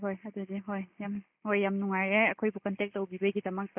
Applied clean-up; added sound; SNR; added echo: neural mask model Resemble Enhance denoiser.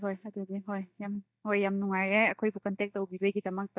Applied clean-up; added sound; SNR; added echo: neural mask model DeepFilterNet 3.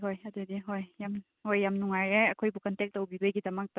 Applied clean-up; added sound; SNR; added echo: none; none; none; none.